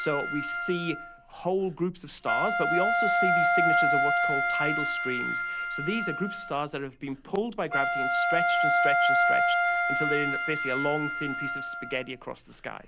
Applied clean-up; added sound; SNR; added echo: none; Wind instrument, woodwind instrument; -5 dB; none.